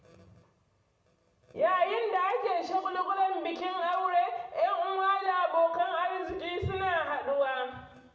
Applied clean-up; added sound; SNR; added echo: none; none; none; reverberation time 0.9 s.